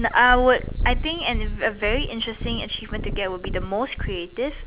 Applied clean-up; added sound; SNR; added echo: none; Purr; 5 dB; none.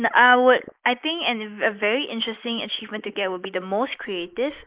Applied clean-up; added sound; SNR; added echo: neural mask model Resemble Enhance denoiser.